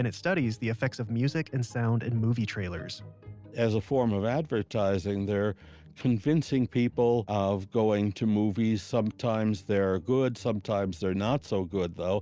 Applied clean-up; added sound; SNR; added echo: none; none; none; none.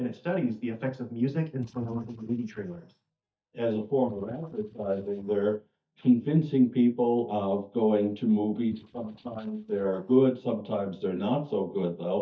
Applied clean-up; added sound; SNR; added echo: neural mask model DeepFilterNet 3.